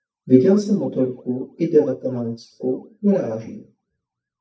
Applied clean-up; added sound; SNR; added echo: neural mask model DeepFilterNet 3.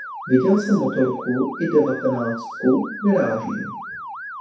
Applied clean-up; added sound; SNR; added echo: none; Motor vehicle (road) / Siren; 12 dB; reverberation time 0.6 s.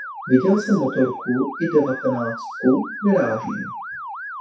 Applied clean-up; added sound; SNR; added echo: classical method WPE with log-MMSE.